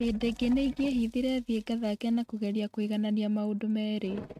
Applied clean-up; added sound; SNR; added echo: neural mask model RNNoise.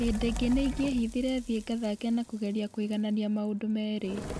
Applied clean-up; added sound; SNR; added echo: none; Fire; 10 dB; none.